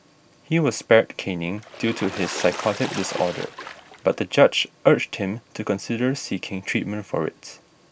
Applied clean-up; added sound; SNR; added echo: none; Water / Splash, splatter; 11 dB; none.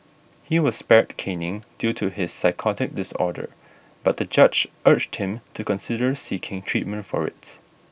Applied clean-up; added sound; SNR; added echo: none; none; none; none.